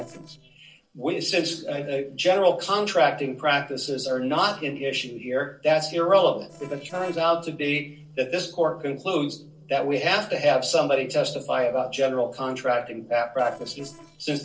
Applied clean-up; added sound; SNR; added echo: neural separator model SepFormer DNS4.